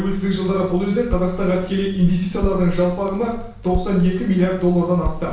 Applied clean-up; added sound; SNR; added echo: none; Crackle; 8 dB; reverberation time 0.7 s.